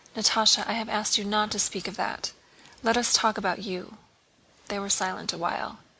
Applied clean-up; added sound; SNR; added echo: none; none; none; none.